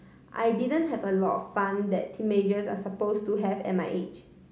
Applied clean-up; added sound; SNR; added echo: none; none; none; none.